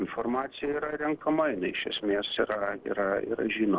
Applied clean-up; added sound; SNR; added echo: neural separator model SepFormer DNS4.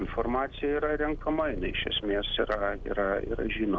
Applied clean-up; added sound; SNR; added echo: none; Purr; 9 dB; none.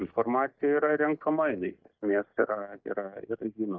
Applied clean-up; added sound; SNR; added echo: neural mask model DeepFilterNet 3.